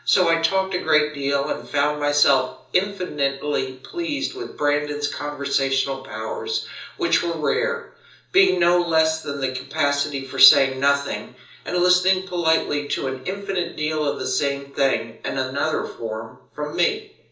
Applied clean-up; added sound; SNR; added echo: none; none; none; reverberation time 0.7 s.